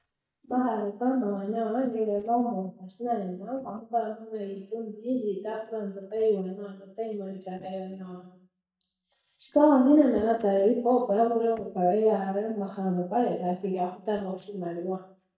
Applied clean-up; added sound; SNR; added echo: neural mask model DeepFilterNet 3.